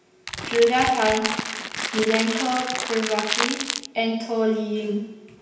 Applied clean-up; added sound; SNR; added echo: none; Crackle; 4 dB; reverberation time 0.9 s.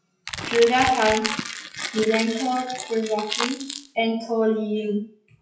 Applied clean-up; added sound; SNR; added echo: classical method WPE with log-MMSE.